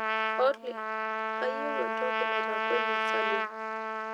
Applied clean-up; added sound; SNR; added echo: none; Trumpet; -4 dB; none.